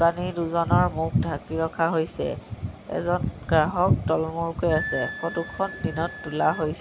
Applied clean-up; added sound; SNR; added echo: none; Wind instrument, woodwind instrument; 16 dB; none.